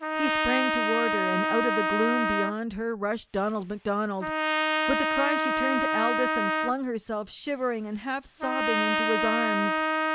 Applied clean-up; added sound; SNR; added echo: none; Trumpet; -2 dB; none.